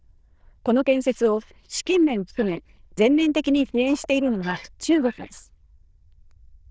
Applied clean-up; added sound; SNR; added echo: neural diffusion model UNIVERSE++.